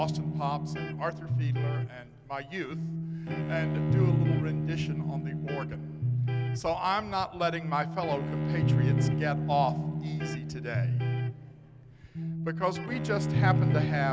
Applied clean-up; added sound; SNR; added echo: none; Bowed string instrument + Electric guitar; -5 dB; none.